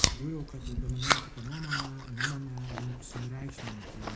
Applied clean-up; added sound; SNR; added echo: none; Chewing, mastication; -4 dB; reverberation time 0.4 s.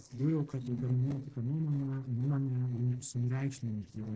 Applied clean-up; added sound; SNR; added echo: neural separator model SepFormer DNS4.